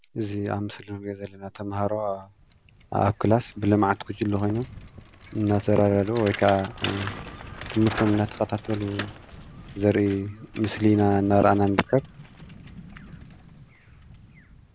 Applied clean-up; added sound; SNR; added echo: none; Bicycle; 15 dB; none.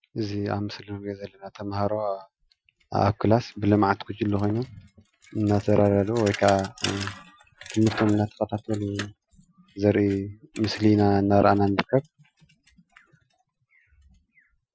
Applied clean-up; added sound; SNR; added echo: classical method Wiener filter.